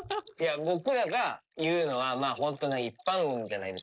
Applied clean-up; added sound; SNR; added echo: neural mask model Resemble Enhance denoiser.